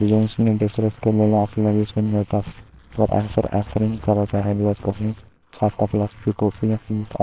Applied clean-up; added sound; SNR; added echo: neural separator model SepFormer WHAMR!.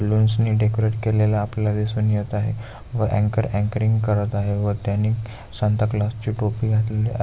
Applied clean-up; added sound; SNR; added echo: none; none; none; none.